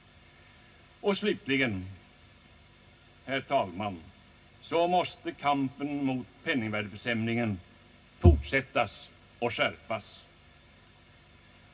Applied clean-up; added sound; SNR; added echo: none; none; none; reverberation time 0.4 s.